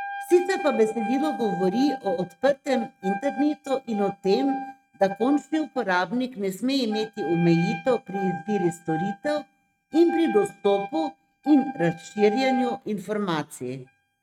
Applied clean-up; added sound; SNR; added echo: neural mask model RNNoise.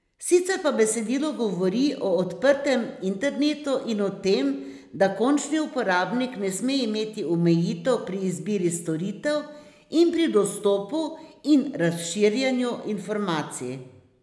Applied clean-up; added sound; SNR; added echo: none; none; none; none.